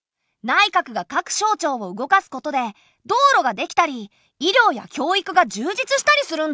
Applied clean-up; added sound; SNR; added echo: none; none; none; none.